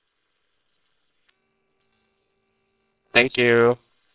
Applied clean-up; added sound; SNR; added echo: neural separator model SepFormer WHAMR!.